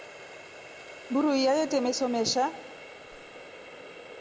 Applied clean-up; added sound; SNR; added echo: none; Water tap, faucet; 15 dB; none.